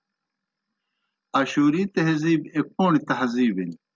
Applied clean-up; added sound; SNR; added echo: none; none; none; none.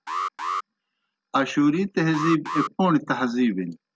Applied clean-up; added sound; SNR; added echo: none; Alarm; 9 dB; none.